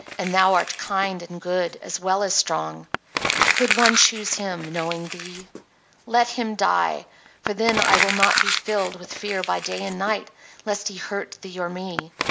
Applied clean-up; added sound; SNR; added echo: none; Crumpling, crinkling; 3 dB; none.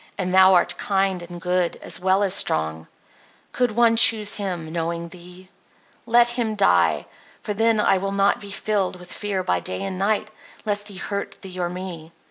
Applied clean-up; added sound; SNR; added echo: none; none; none; none.